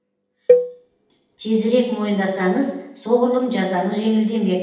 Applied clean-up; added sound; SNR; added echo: none; Cowbell; 1 dB; reverberation time 0.9 s.